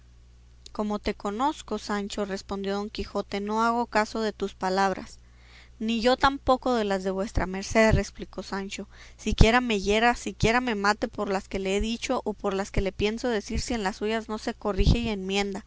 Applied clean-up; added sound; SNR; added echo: none; none; none; none.